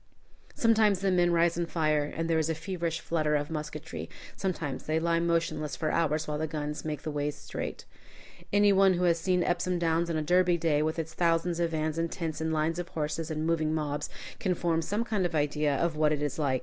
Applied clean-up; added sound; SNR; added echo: none; none; none; none.